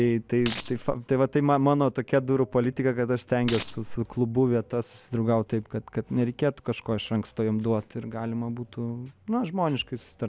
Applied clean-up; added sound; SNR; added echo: none; Coin (dropping); 3 dB; none.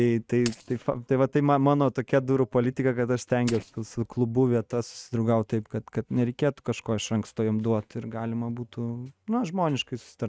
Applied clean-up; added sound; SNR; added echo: neural mask model RNNoise.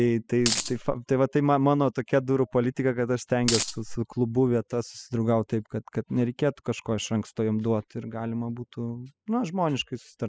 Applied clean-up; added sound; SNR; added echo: classical method spectral subtraction.